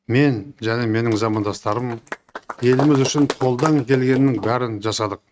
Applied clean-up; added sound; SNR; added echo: neural mask model RNNoise.